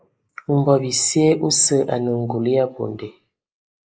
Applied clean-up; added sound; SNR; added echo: neural mask model Resemble Enhance denoiser.